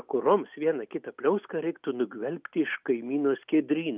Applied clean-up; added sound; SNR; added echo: none; none; none; none.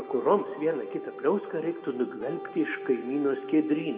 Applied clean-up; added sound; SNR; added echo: none; Brass instrument; 13 dB; reverberation time 2.0 s.